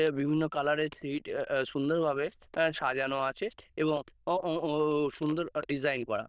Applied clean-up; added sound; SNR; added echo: neural diffusion model UNIVERSE++.